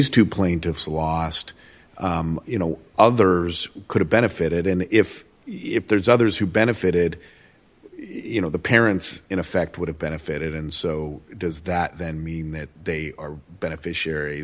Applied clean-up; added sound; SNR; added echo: none; none; none; none.